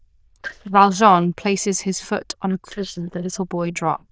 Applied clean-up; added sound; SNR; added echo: neural diffusion model UNIVERSE++.